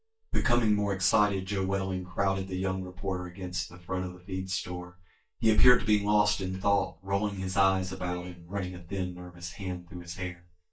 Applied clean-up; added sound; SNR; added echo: neural mask model DeepFilterNet 3.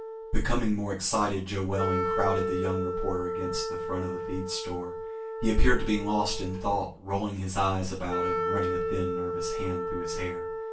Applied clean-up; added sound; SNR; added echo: none; Wind instrument, woodwind instrument; 4 dB; reverberation time 0.2 s.